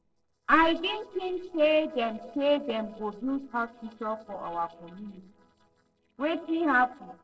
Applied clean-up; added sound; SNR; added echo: neural separator model SepFormer DNS4.